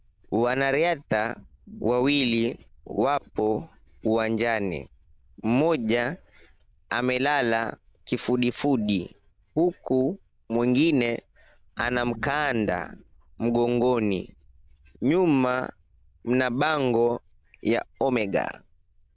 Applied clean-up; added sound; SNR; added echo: neural diffusion model UNIVERSE++.